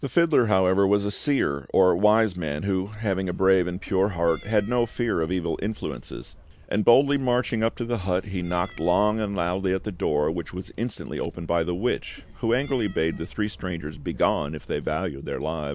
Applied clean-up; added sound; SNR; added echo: none; Cat; 20 dB; none.